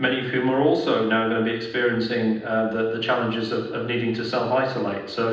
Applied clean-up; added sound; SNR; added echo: none; none; none; reverberation time 0.9 s.